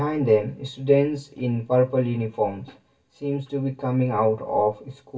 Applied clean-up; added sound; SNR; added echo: none; none; none; reverberation time 0.2 s.